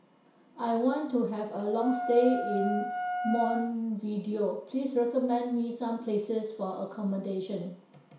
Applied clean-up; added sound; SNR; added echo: none; Wind instrument, woodwind instrument; 5 dB; reverberation time 0.6 s.